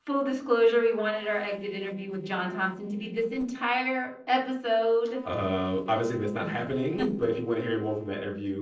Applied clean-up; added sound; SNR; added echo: neural separator model SepFormer DNS4.